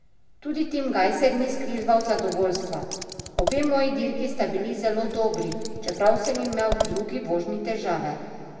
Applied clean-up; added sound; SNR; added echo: none; Scissors; 8 dB; reverberation time 2.2 s.